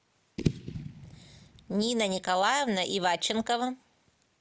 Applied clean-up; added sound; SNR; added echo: none; Fireworks / Boom; 8 dB; none.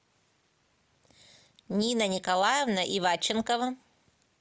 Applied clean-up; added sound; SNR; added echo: none; none; none; none.